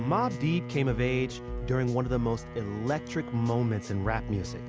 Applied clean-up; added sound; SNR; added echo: none; Bowed string instrument; 10 dB; none.